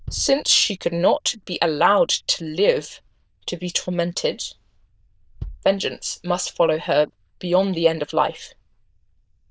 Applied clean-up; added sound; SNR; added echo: neural diffusion model UNIVERSE++.